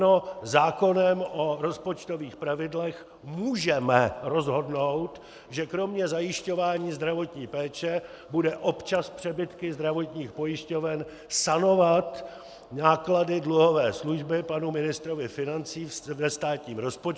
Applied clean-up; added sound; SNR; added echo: none; none; none; none.